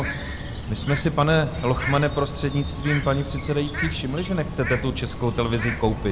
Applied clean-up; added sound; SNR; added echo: none; Bird; 6 dB; none.